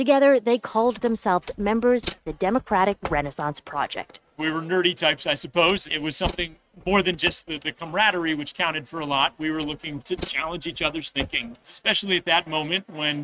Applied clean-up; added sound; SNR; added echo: neural mask model RNNoise.